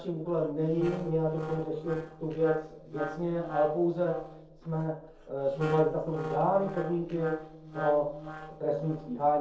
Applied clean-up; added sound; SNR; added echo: neural separator model SepFormer DNS4.